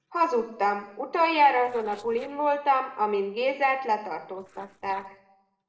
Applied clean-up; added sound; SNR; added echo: neural separator model SepFormer DNS4.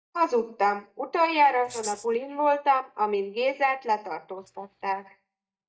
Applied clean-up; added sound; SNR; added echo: neural mask model DeepFilterNet 3.